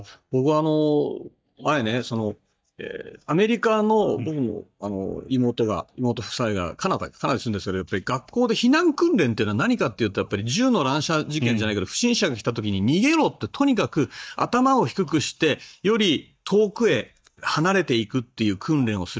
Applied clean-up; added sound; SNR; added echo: neural mask model DeepFilterNet 3.